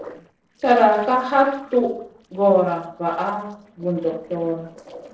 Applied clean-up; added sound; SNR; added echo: neural separator model SepFormer DNS4.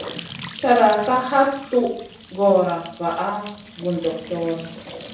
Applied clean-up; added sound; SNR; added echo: none; Trickle, dribble / Bathtub (filling or washing) / Sink (filling or washing) / Gurgling / Splash, splatter; 12 dB; reverberation time 0.7 s.